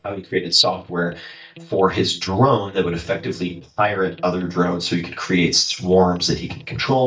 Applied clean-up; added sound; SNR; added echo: neural mask model DeepFilterNet 3.